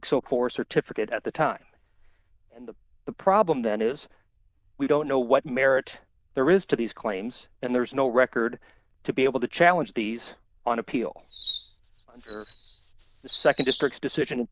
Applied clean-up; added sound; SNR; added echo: neural diffusion model UNIVERSE++.